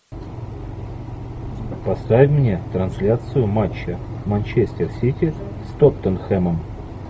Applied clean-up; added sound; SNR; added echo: none; none; none; none.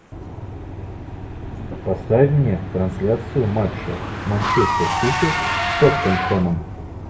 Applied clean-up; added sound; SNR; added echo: none; Engine / Car; 5 dB; reverberation time 0.6 s.